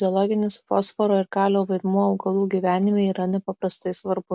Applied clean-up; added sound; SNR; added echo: none; none; none; none.